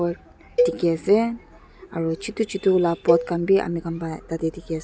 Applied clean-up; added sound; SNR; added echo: none; Cowbell; 4 dB; none.